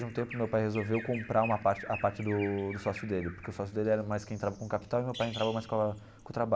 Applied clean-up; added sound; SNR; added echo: none; Bird vocalization, bird call, bird song; 15 dB; none.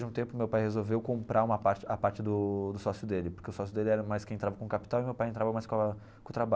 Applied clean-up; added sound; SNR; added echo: none; none; none; none.